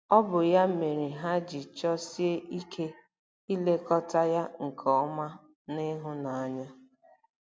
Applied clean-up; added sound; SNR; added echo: none; none; none; none.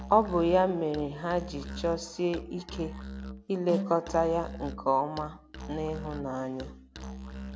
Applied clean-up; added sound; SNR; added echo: none; Musical instrument; 10 dB; none.